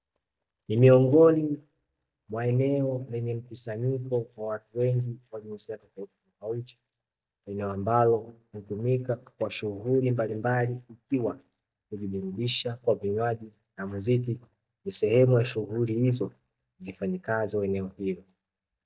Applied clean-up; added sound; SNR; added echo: neural mask model DeepFilterNet 3.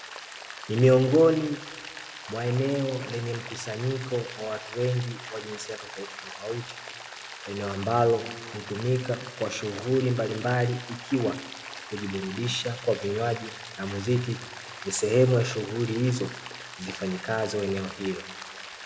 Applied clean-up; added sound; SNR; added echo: none; Rain; 13 dB; reverberation time 1.0 s.